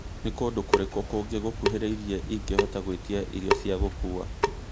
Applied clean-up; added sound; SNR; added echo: none; Drip / Sink (filling or washing) / Water tap, faucet; -1 dB; none.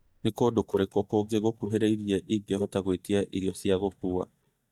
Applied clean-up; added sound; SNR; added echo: neural mask model DeepFilterNet 3.